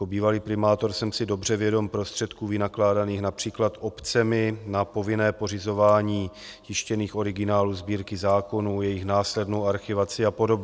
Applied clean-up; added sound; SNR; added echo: none; none; none; none.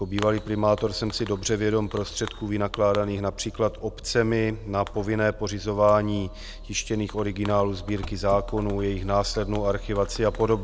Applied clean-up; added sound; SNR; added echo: none; Fireworks; 12 dB; none.